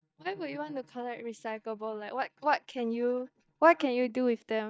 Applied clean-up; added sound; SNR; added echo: neural mask model DeepFilterNet 3.